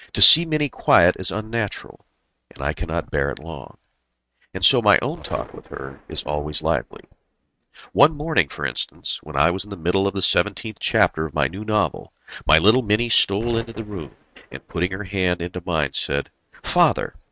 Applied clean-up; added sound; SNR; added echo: neural mask model RNNoise.